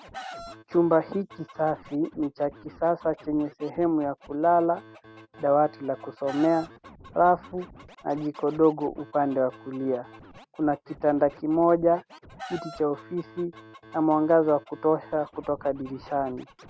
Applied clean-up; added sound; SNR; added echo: none; Chicken, rooster + Scratching (performance technique); 20 dB; none.